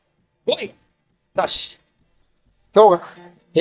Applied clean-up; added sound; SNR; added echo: neural mask model DeepFilterNet 3.